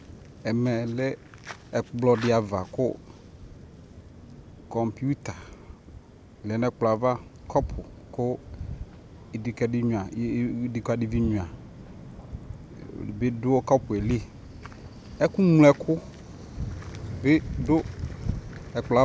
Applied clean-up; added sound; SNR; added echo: none; none; none; none.